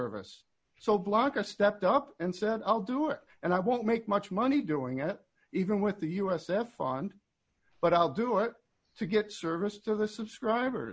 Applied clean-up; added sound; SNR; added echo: none; none; none; none.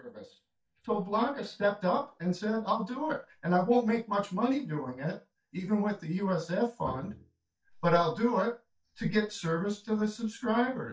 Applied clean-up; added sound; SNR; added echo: neural mask model DeepFilterNet 3.